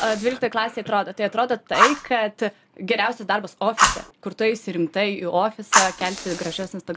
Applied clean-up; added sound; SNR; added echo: none; Fire; 3 dB; none.